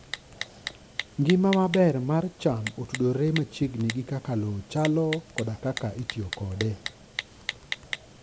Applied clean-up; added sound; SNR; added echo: none; Typing; 11 dB; none.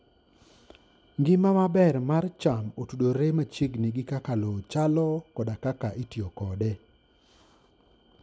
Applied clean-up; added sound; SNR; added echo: none; none; none; none.